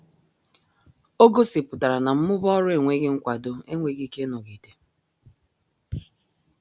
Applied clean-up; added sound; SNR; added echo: none; none; none; none.